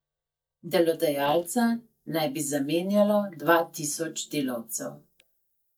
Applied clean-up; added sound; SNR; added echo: neural mask model DeepFilterNet 3.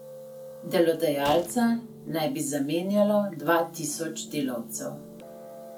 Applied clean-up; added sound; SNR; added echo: none; Gunshot, gunfire + Piano; 16 dB; none.